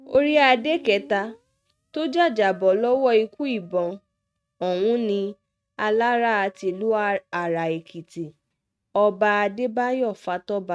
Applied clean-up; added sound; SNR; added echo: neural mask model RNNoise.